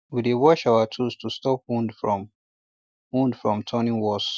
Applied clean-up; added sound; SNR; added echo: none; none; none; none.